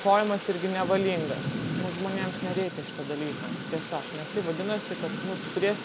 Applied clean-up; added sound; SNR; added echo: none; Thunder / Rain; 6 dB; none.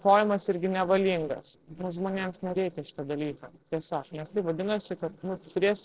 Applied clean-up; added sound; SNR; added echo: neural separator model SepFormer DNS4.